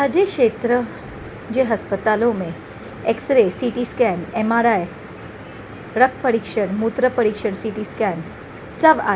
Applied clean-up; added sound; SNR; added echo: none; none; none; none.